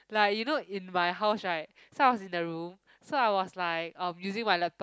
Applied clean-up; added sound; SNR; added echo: none; none; none; none.